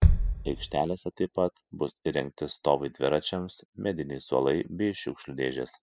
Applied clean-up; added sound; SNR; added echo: classical method spectral subtraction.